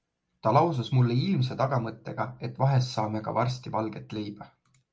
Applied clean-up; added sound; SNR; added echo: none; none; none; none.